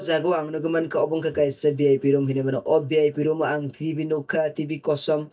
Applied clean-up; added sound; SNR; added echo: neural mask model DeepFilterNet 3.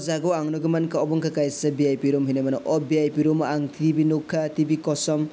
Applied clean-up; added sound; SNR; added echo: none; none; none; none.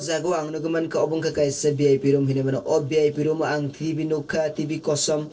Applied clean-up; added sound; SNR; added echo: neural separator model SepFormer DNS4.